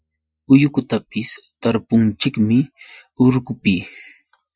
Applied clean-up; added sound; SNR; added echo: classical method Wiener filter.